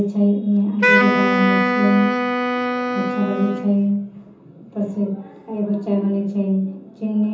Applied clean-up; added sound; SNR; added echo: none; Wind instrument, woodwind instrument; 0 dB; reverberation time 0.6 s.